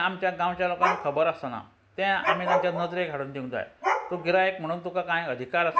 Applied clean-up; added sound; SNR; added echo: none; Dog; 4 dB; none.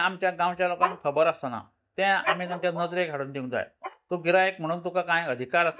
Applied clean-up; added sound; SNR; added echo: neural mask model DeepFilterNet 3.